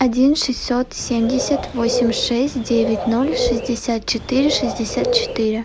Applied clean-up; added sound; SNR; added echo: none; Bird; 5 dB; none.